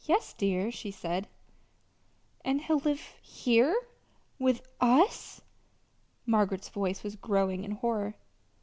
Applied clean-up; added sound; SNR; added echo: none; none; none; none.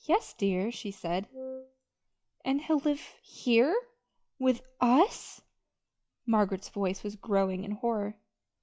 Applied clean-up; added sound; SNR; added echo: classical method log-MMSE.